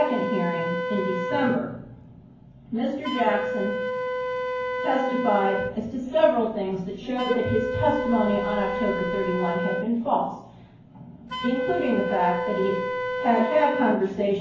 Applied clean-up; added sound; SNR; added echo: none; Wind instrument, woodwind instrument; 4 dB; reverberation time 0.9 s.